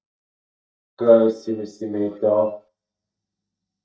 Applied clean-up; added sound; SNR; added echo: neural mask model DeepFilterNet 3.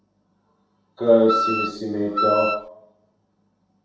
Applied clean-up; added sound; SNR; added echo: none; Wind instrument, woodwind instrument; 1 dB; reverberation time 0.7 s.